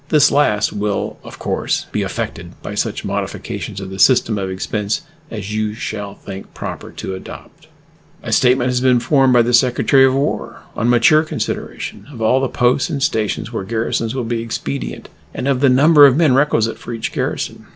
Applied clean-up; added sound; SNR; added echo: none; none; none; none.